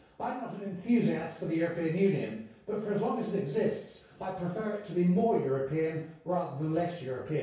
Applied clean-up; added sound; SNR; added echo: none; none; none; reverberation time 0.6 s.